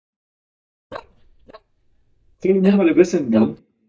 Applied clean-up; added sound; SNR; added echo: neural mask model DeepFilterNet 3.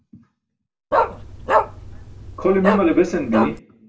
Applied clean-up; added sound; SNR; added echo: none; Bark; 0 dB; reverberation time 0.3 s.